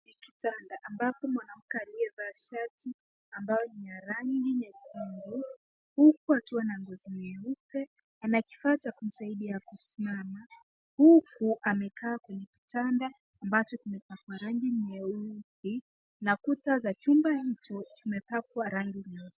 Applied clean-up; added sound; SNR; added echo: none; none; none; none.